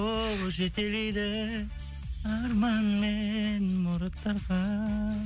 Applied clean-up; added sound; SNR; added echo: none; none; none; none.